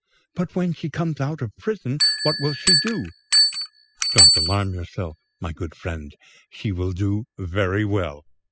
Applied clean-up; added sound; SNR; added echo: classical method spectral subtraction.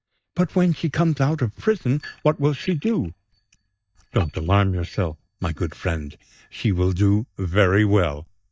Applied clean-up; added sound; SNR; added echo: neural mask model DeepFilterNet 3.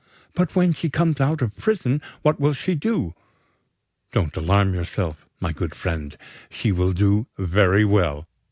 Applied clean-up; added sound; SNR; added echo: none; none; none; none.